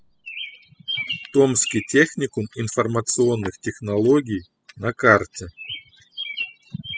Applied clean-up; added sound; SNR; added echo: classical method spectral subtraction.